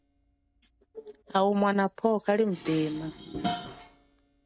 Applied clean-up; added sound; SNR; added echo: none; Dishes, pots, and pans; 12 dB; none.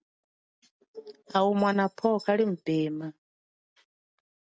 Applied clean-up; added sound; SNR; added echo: none; none; none; none.